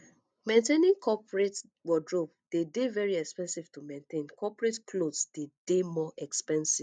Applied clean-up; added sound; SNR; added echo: none; none; none; none.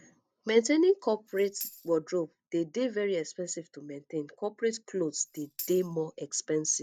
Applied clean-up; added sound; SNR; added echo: none; Tambourine; 15 dB; none.